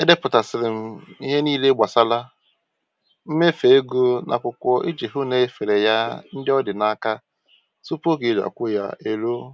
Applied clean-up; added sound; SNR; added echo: none; none; none; none.